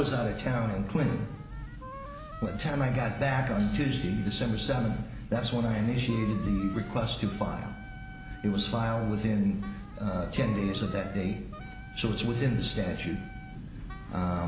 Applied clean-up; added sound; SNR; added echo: none; Wind instrument, woodwind instrument; 18 dB; none.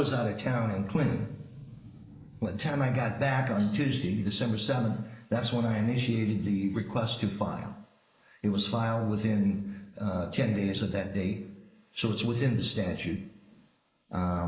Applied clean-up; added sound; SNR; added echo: neural mask model Resemble Enhance denoiser.